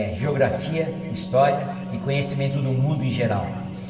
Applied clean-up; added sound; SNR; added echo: none; Wind instrument, woodwind instrument; 10 dB; reverberation time 2.6 s.